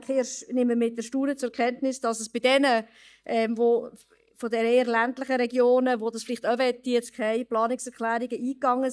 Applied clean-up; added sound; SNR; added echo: neural mask model DeepFilterNet 3.